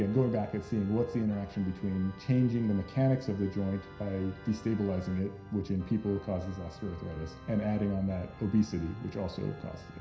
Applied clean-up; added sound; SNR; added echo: none; Organ; 17 dB; reverberation time 0.5 s.